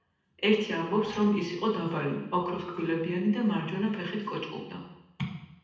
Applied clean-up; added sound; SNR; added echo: none; none; none; reverberation time 0.9 s.